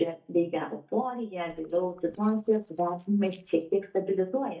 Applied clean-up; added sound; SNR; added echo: neural mask model DeepFilterNet 3.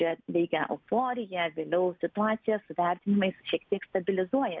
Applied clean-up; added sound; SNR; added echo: none; none; none; none.